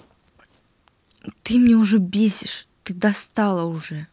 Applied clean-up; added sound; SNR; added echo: none; none; none; none.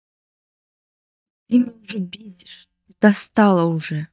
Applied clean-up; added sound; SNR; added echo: neural mask model DeepFilterNet 3.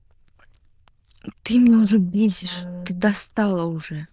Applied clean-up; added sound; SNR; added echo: neural diffusion model UNIVERSE++.